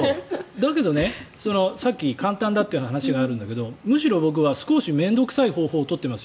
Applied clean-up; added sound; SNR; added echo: none; Drum; 17 dB; none.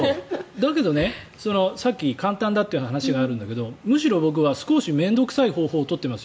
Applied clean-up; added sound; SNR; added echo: none; none; none; none.